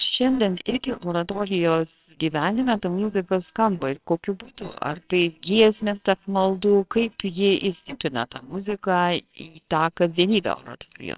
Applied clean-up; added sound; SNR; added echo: neural separator model SepFormer WHAMR!.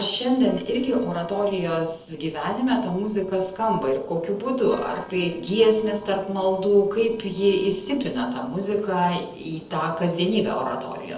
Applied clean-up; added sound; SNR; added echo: neural separator model SepFormer DNS4.